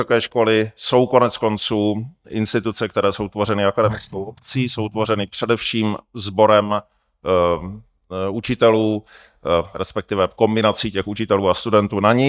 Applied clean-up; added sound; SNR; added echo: neural mask model DeepFilterNet 3.